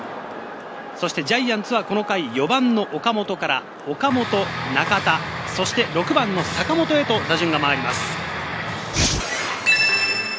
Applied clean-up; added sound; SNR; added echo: none; none; none; none.